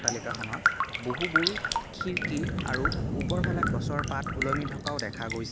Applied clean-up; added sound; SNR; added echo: none; Wind + Raindrop; -5 dB; none.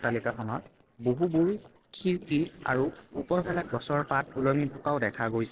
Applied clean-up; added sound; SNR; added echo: neural separator model SepFormer DNS4.